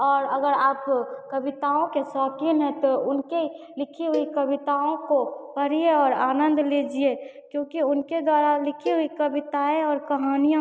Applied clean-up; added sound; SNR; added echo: none; Cowbell; 15 dB; none.